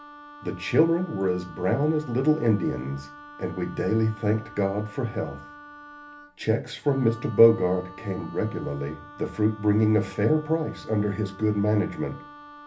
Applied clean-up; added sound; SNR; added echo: none; Wind instrument, woodwind instrument; 19 dB; reverberation time 0.3 s.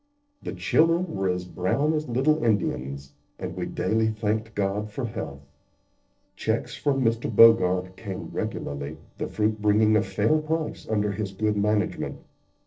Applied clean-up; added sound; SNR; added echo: neural separator model SepFormer DNS4.